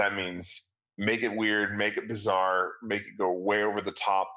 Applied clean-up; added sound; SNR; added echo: none; none; none; none.